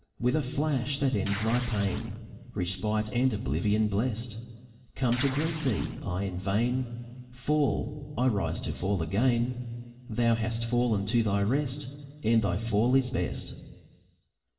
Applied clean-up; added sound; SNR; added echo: none; Tearing; 12 dB; reverberation time 1.7 s.